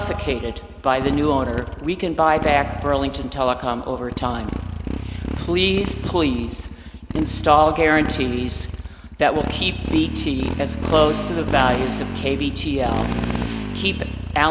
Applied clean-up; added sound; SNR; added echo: none; Motorcycle; 5 dB; none.